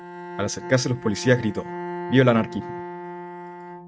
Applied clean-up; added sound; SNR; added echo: neural mask model RNNoise.